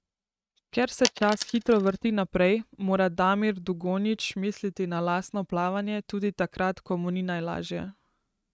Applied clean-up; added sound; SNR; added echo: neural mask model RNNoise.